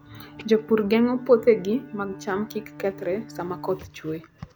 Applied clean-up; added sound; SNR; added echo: none; Bowed string instrument; 18 dB; none.